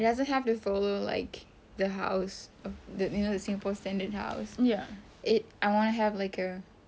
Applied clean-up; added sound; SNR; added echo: none; none; none; none.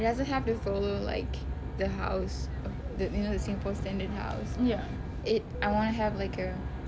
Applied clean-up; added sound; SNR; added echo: none; Aircraft; 3 dB; none.